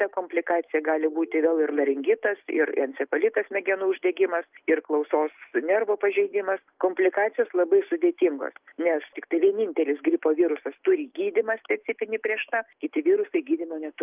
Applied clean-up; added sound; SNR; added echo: neural separator model SepFormer DNS4.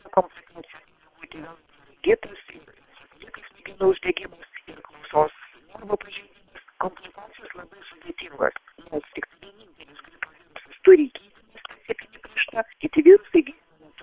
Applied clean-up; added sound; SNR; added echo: neural separator model SepFormer WHAM!.